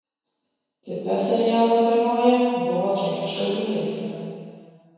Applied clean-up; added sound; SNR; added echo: none; none; none; reverberation time 2.2 s.